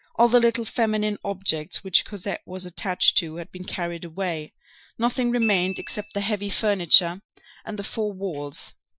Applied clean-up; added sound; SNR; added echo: classical method Wiener filter.